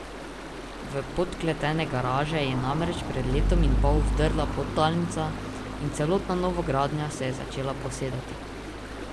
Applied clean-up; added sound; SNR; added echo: none; Stream; 1 dB; none.